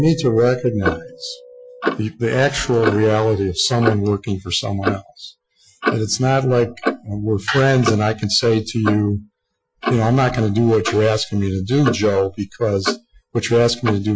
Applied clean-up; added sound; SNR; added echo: classical method Wiener filter.